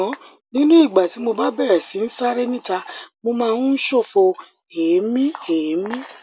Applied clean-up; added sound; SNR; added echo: none; none; none; none.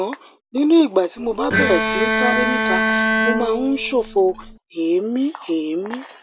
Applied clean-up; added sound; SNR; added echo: none; Bowed string instrument; 0 dB; none.